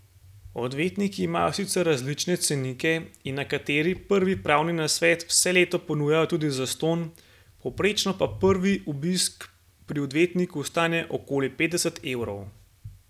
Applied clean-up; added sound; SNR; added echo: none; none; none; none.